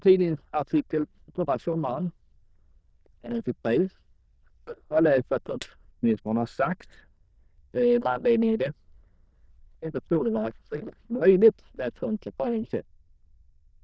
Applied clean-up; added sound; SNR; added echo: neural diffusion model UNIVERSE++.